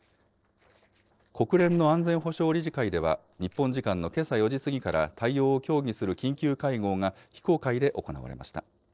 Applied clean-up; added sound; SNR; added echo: neural separator model SepFormer DNS4.